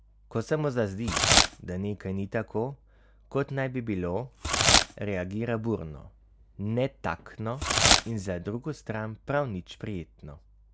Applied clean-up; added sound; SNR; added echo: none; Packing tape, duct tape / Tearing; -4 dB; none.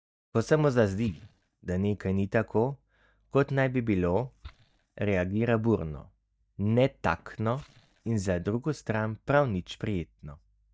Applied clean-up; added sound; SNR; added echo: neural mask model DeepFilterNet 3.